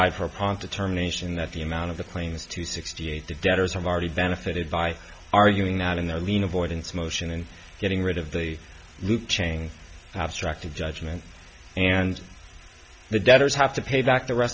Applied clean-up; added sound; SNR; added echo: none; none; none; none.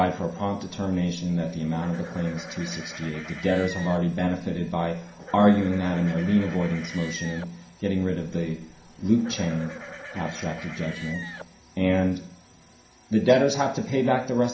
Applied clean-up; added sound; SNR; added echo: none; Livestock, farm animals, working animals; 15 dB; reverberation time 0.5 s.